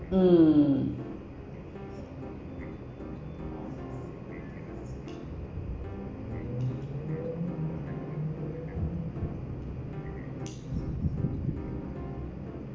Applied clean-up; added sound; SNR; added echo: none; Piano; 14 dB; reverberation time 1.0 s.